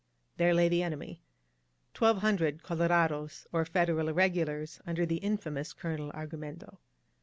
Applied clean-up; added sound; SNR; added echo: none; none; none; none.